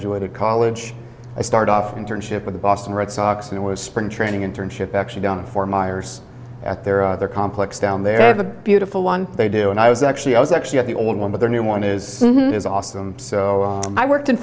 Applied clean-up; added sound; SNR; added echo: none; none; none; none.